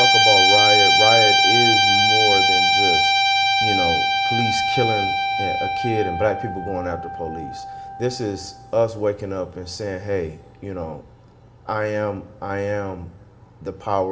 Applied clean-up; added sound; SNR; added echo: none; Guitar; -5 dB; reverberation time 2.2 s.